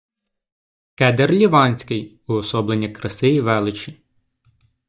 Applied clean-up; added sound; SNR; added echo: neural mask model DeepFilterNet 3.